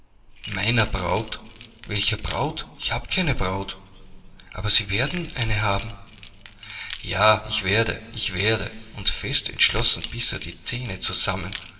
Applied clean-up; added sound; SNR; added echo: none; Keys jangling; 12 dB; reverberation time 2.1 s.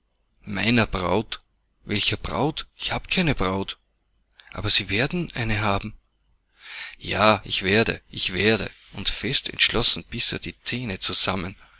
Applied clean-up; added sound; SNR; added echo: none; none; none; none.